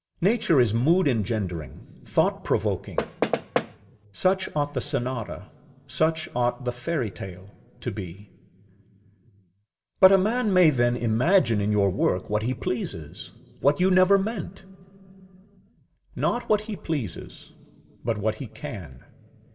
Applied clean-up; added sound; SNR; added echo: none; Knock; 2 dB; reverberation time 1.3 s.